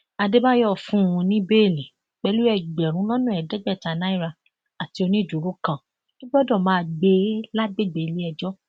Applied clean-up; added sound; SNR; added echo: none; none; none; none.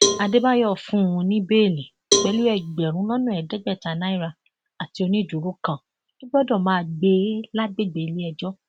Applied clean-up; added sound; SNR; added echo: none; Cowbell; 5 dB; none.